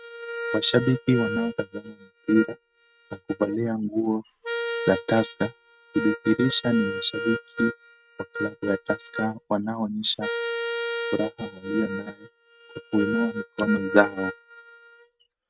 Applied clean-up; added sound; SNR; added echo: neural mask model RNNoise.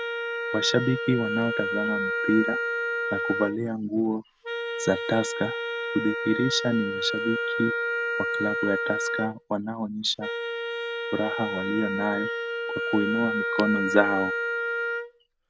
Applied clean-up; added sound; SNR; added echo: none; Wind instrument, woodwind instrument; 1 dB; none.